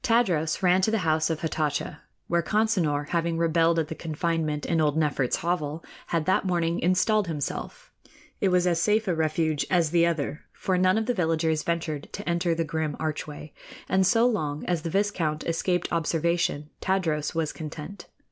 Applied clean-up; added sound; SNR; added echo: none; none; none; none.